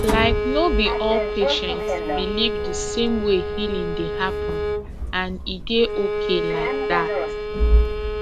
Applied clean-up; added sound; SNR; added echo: none; Sliding door + Bowed string instrument; -2 dB; none.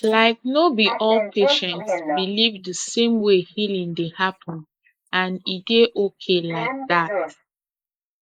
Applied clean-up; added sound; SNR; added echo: neural mask model Resemble Enhance denoiser.